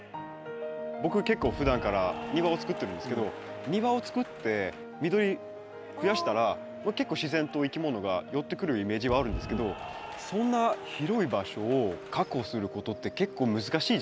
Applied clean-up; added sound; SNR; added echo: none; Applause / Cheering; 14 dB; none.